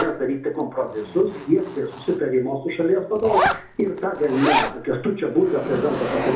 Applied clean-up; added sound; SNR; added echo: none; Zipper (clothing); 6 dB; reverberation time 0.6 s.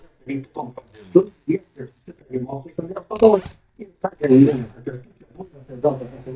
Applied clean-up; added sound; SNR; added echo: neural mask model DeepFilterNet 3.